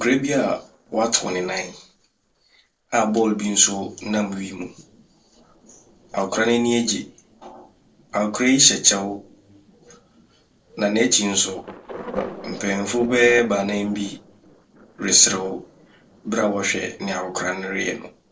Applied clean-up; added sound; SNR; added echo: neural separator model SepFormer DNS4.